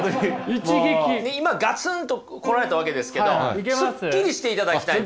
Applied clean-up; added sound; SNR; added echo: none; Plucked string instrument; 16 dB; none.